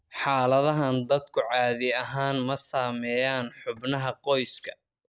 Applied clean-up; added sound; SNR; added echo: neural mask model Resemble Enhance denoiser.